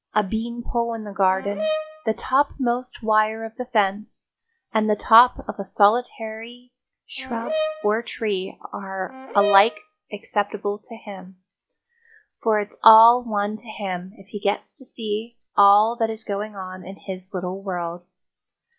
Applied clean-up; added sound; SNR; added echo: classical method log-MMSE.